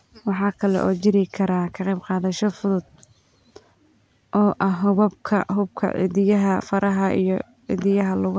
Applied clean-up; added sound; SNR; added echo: none; none; none; none.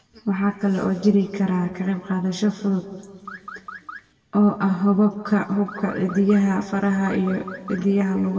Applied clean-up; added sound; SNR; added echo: none; Car; 18 dB; reverberation time 1.6 s.